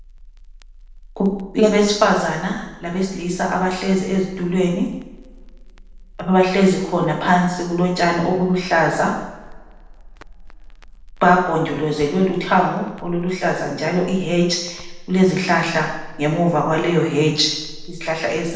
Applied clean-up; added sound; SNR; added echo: none; Crackle; 19 dB; reverberation time 0.9 s.